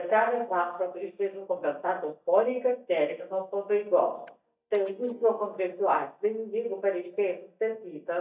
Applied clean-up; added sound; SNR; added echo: neural mask model DeepFilterNet 3.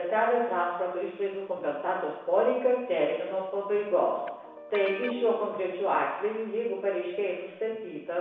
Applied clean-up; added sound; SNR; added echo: neural separator model SepFormer DNS4.